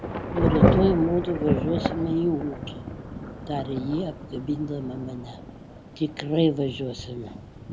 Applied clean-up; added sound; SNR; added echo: none; Thunder / Rain; 1 dB; none.